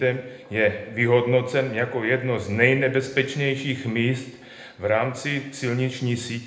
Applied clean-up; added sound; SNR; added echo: none; none; none; reverberation time 0.8 s.